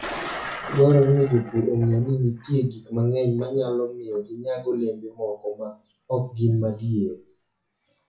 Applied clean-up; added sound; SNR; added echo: classical method WPE with log-MMSE.